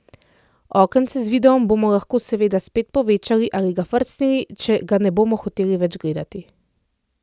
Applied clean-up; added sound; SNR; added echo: none; none; none; none.